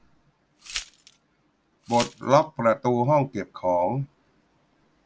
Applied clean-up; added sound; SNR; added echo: none; Glass; 13 dB; none.